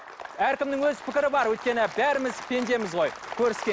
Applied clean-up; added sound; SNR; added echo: none; none; none; none.